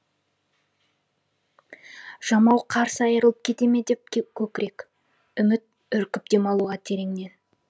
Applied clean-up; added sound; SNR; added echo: none; none; none; none.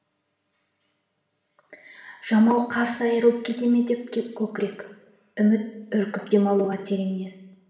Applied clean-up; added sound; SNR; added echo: none; none; none; reverberation time 0.9 s.